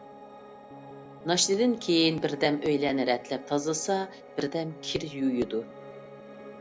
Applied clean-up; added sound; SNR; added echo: none; Piano; 16 dB; none.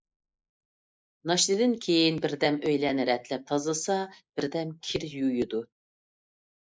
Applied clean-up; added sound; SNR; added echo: neural mask model Resemble Enhance denoiser.